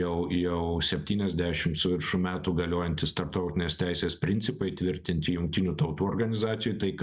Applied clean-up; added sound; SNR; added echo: none; none; none; none.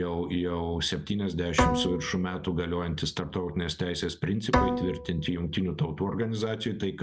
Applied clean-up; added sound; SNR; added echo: none; Bowed string instrument; 2 dB; none.